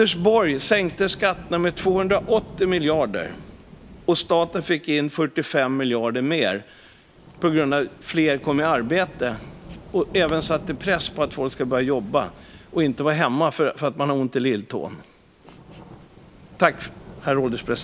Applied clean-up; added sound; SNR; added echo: none; Tap + Rain / Thunderstorm; 19 dB; none.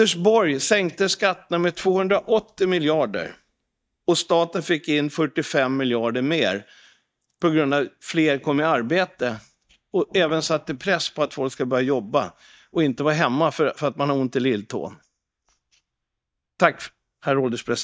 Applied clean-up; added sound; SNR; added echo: neural mask model DeepFilterNet 3.